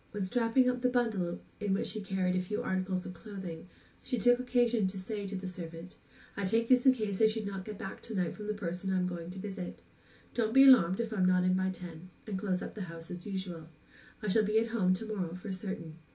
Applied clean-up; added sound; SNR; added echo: none; none; none; reverberation time 0.2 s.